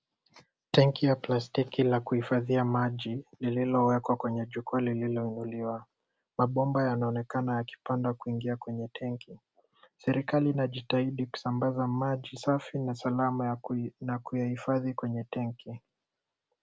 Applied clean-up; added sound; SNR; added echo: none; none; none; none.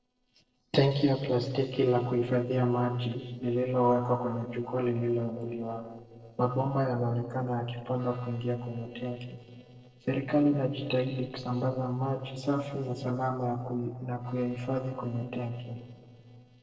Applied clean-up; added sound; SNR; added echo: neural separator model SepFormer DNS4.